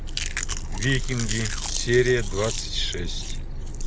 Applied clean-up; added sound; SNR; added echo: none; Chewing, mastication; 9 dB; none.